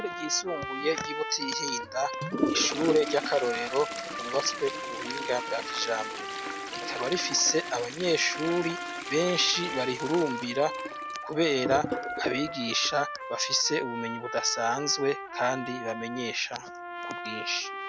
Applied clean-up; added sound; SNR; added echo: none; Toilet flush + Trumpet; 5 dB; none.